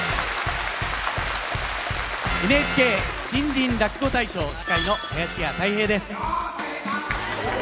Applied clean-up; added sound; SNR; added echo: none; none; none; none.